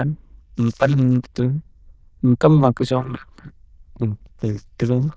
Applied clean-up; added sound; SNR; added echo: neural diffusion model UNIVERSE++.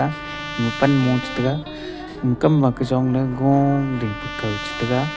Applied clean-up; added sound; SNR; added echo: none; Electric guitar + Trumpet; 11 dB; none.